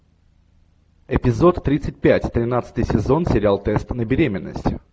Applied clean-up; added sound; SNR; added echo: none; none; none; none.